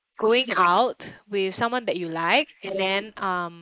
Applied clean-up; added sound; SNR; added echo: neural mask model Resemble Enhance denoiser.